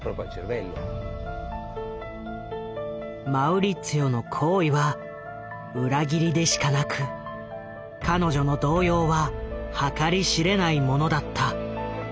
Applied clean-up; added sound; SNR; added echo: none; none; none; none.